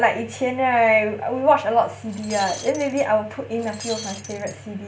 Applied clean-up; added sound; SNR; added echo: none; Shatter; 15 dB; none.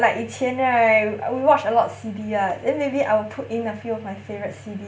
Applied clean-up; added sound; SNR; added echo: none; none; none; none.